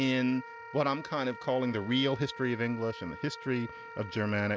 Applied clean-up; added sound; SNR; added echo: none; Wind instrument, woodwind instrument; 14 dB; none.